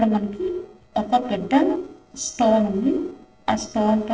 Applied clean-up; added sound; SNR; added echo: neural separator model SepFormer DNS4.